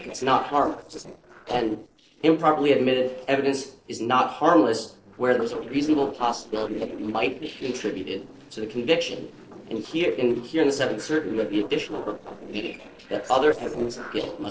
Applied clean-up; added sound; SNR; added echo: neural separator model SepFormer DNS4.